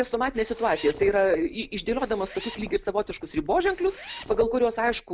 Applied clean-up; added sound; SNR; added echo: none; Zipper (clothing); 20 dB; none.